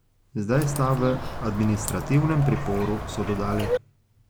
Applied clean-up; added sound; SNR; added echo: none; Bird; 6 dB; none.